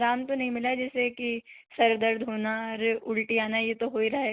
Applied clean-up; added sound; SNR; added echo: none; none; none; none.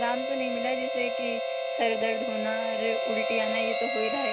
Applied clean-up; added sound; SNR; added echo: none; Harmonica; -2 dB; none.